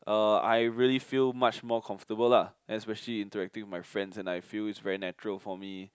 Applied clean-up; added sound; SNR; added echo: none; none; none; none.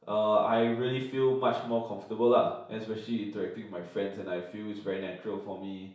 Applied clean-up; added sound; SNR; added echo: none; none; none; reverberation time 0.6 s.